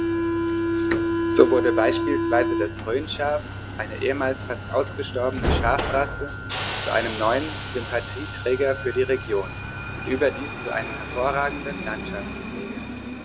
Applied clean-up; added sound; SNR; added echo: none; Subway, metro, underground; 2 dB; none.